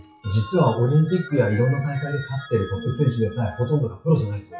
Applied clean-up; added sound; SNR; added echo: classical method WPE with log-MMSE.